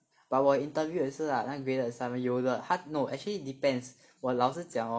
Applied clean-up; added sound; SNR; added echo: none; none; none; none.